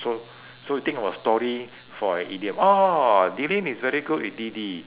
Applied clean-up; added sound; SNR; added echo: none; none; none; none.